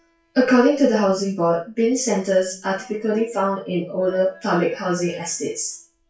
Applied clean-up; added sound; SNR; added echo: classical method WPE with log-MMSE.